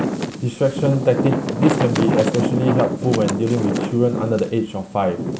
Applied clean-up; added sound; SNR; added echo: none; Wind; 3 dB; none.